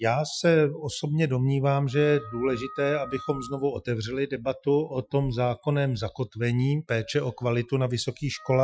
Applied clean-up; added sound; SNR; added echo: classical method Wiener filter.